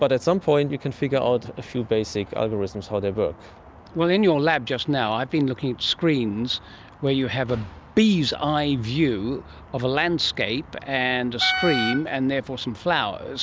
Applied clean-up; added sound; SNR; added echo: none; Wind instrument, woodwind instrument; 4 dB; none.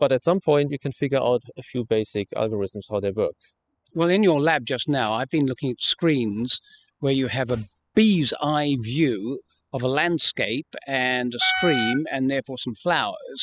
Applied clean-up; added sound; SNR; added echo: classical method spectral subtraction.